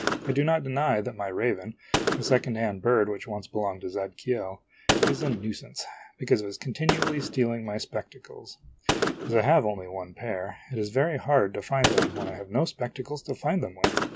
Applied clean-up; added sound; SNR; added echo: none; Gunshot, gunfire; 4 dB; none.